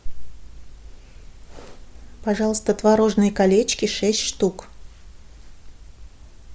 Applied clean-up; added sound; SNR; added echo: none; none; none; none.